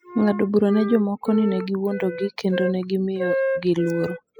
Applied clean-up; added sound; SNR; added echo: classical method spectral subtraction.